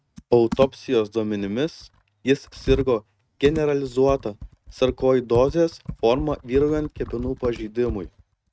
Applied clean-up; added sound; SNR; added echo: neural mask model RNNoise.